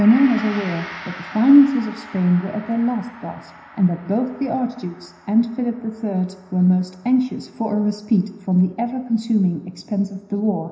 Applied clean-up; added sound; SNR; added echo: none; Gong; 19 dB; reverberation time 0.9 s.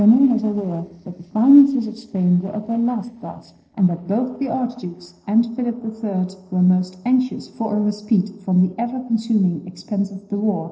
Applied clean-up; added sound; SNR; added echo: neural separator model SepFormer DNS4.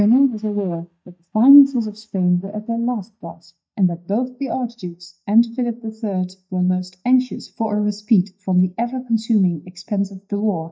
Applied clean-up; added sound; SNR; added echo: neural mask model DeepFilterNet 3.